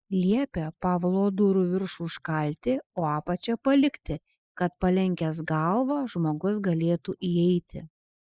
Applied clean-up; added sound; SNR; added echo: neural mask model Resemble Enhance denoiser.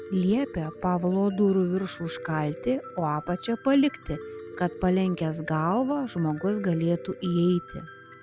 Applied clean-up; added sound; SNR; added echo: none; Piano; 16 dB; none.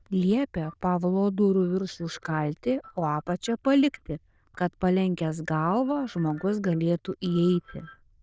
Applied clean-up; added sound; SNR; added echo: neural diffusion model UNIVERSE++.